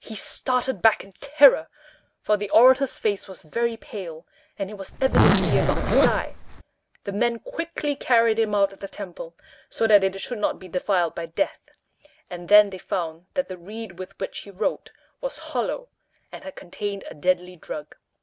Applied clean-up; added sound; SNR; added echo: none; Zipper (clothing); -3 dB; none.